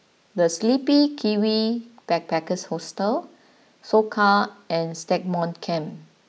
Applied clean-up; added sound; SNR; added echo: none; none; none; none.